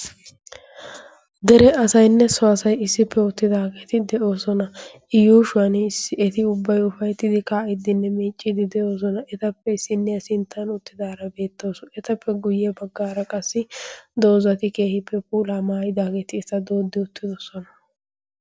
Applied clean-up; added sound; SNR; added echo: none; none; none; none.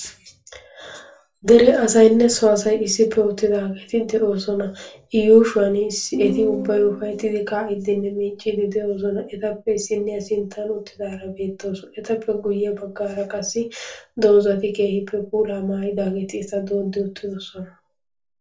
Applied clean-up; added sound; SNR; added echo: neural separator model SepFormer DNS4.